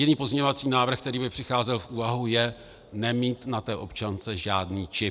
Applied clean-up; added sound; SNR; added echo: none; none; none; none.